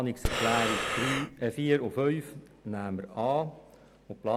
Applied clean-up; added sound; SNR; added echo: none; Breathing; 0 dB; none.